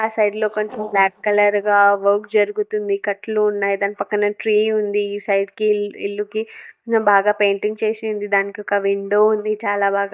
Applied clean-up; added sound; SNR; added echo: neural mask model DeepFilterNet 3.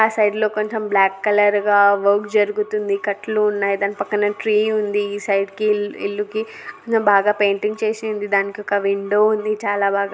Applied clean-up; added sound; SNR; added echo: none; none; none; none.